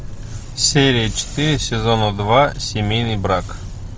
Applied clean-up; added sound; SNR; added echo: none; none; none; none.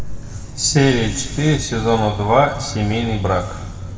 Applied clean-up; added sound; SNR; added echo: none; none; none; reverberation time 1.9 s.